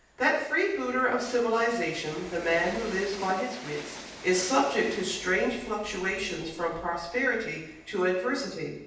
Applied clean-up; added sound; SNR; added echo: none; Train; 17 dB; reverberation time 0.9 s.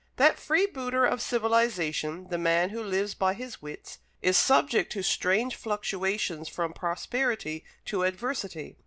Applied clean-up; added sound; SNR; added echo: none; none; none; none.